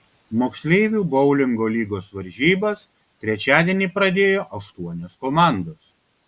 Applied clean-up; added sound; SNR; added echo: none; none; none; none.